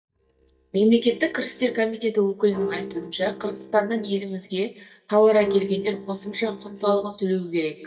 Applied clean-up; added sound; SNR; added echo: neural mask model DeepFilterNet 3.